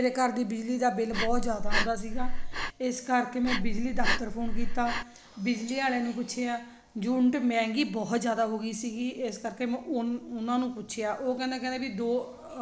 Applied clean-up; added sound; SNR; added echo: none; Breathing; -3 dB; none.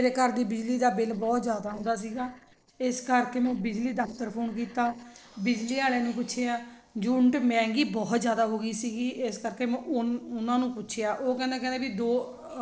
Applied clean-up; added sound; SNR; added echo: neural separator model SepFormer DNS4.